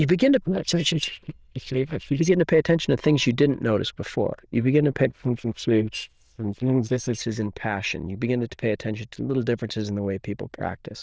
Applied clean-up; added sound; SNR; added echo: neural diffusion model UNIVERSE++.